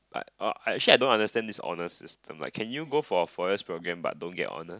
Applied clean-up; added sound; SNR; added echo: none; none; none; none.